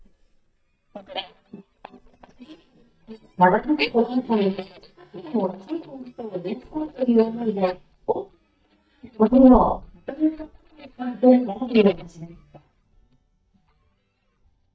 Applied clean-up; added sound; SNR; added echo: neural mask model DeepFilterNet 3.